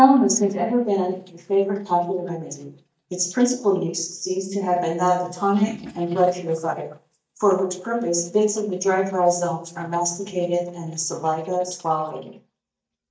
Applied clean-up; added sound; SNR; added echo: neural mask model DeepFilterNet 3.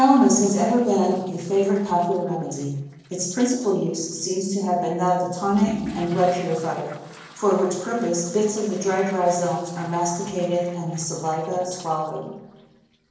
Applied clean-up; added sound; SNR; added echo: neural separator model SepFormer DNS4.